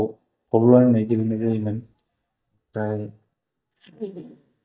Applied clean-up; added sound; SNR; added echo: neural mask model DeepFilterNet 3.